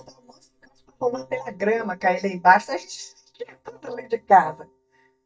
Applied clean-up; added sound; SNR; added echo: neural mask model DeepFilterNet 3.